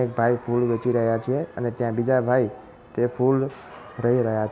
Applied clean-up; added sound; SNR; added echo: none; none; none; none.